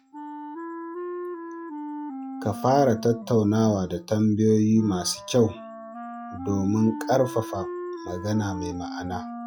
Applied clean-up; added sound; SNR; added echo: classical method log-MMSE.